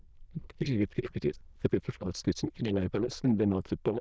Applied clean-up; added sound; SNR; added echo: neural diffusion model UNIVERSE++.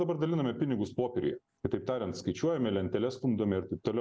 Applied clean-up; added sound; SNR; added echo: none; none; none; none.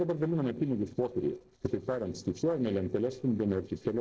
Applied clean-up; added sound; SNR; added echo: neural separator model SepFormer DNS4.